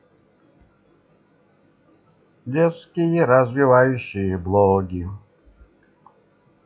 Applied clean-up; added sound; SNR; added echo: classical method log-MMSE.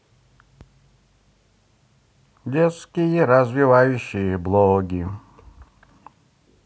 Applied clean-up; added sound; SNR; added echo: none; none; none; none.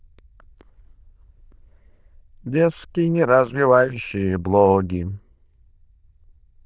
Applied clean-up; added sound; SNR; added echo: neural diffusion model UNIVERSE++.